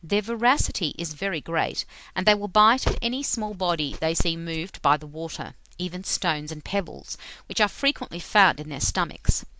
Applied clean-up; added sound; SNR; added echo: none; none; none; none.